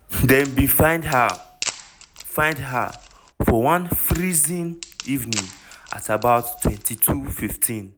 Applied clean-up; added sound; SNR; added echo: none; Wood; 15 dB; none.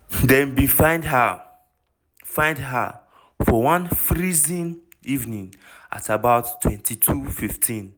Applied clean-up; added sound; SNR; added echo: none; none; none; none.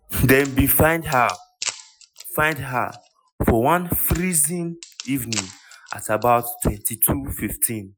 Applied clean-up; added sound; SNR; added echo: classical method Wiener filter.